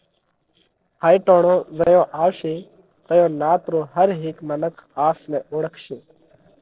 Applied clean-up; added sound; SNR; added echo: neural separator model SepFormer DNS4.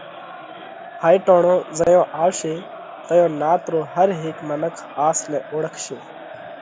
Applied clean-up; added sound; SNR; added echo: none; Crowd; 16 dB; none.